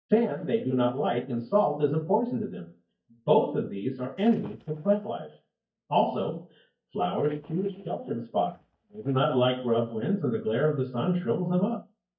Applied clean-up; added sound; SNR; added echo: neural mask model DeepFilterNet 3.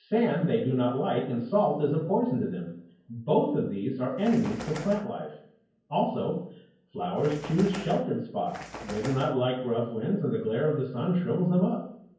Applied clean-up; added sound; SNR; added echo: none; Bird; 13 dB; reverberation time 0.9 s.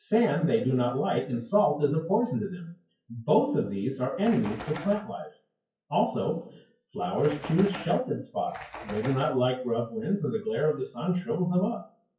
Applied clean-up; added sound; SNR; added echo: classical method WPE with log-MMSE.